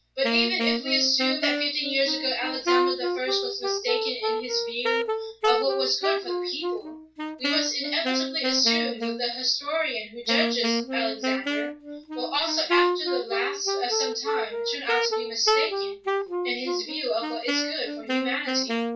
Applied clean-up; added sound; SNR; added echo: none; Wind instrument, woodwind instrument; 0 dB; reverberation time 0.2 s.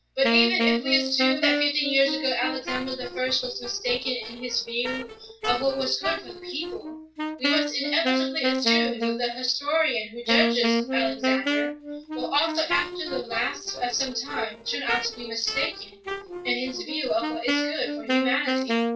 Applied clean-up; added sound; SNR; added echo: neural separator model SepFormer DNS4.